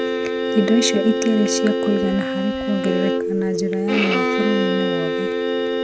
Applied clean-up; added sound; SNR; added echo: none; Telephone + Bowed string instrument; -1 dB; none.